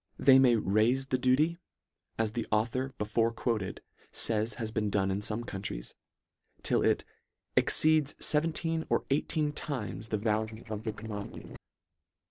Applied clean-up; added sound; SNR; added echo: neural separator model SepFormer DNS4.